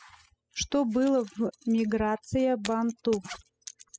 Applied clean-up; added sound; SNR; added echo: classical method spectral subtraction.